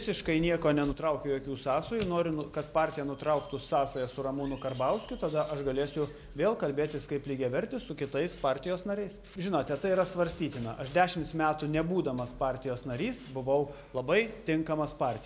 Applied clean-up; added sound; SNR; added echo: none; none; none; none.